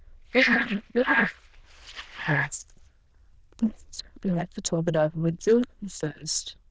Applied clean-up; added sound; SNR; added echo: neural diffusion model UNIVERSE++.